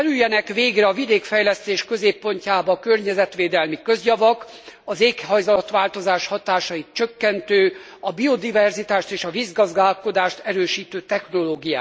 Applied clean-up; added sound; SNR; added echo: none; none; none; none.